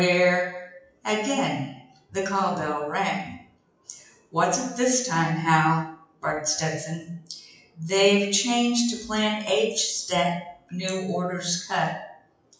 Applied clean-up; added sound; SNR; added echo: classical method WPE with log-MMSE.